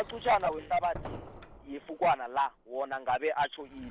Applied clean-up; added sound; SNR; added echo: none; Fireworks + Sliding door; 17 dB; none.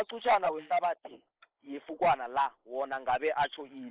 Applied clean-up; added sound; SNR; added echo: neural mask model Resemble Enhance denoiser.